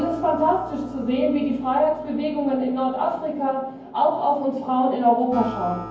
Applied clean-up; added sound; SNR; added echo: none; Acoustic guitar; 17 dB; reverberation time 0.9 s.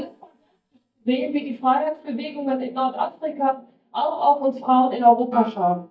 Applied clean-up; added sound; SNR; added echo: neural mask model DeepFilterNet 3.